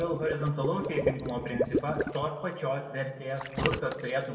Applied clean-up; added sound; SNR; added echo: none; Water / Liquid; 3 dB; reverberation time 1.8 s.